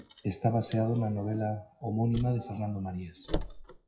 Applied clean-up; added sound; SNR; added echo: classical method WPE with log-MMSE.